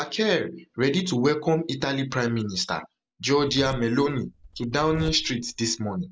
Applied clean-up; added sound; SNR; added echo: none; Zipper (clothing); 15 dB; none.